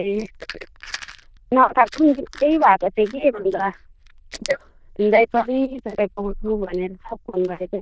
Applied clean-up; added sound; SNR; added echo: neural diffusion model UNIVERSE++.